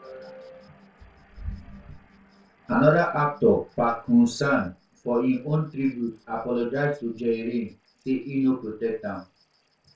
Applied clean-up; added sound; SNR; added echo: neural separator model SepFormer DNS4.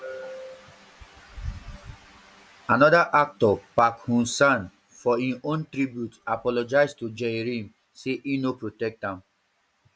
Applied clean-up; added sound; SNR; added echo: none; none; none; none.